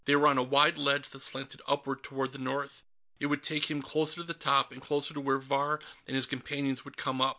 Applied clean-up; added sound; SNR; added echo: none; none; none; none.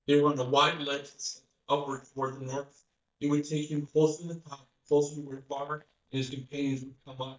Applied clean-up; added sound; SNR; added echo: neural mask model DeepFilterNet 3.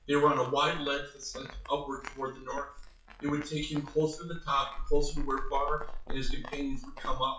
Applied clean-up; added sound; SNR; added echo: classical method WPE with log-MMSE.